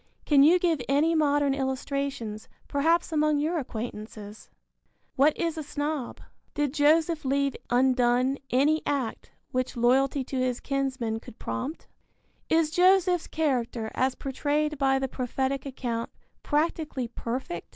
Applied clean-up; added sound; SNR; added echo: none; none; none; none.